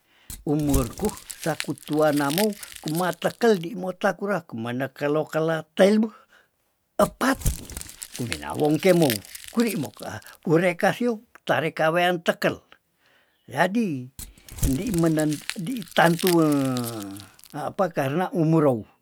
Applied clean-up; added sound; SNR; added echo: none; Crumpling, crinkling / Crushing; 11 dB; none.